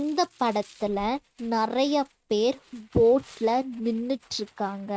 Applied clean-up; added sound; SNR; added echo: neural mask model RNNoise.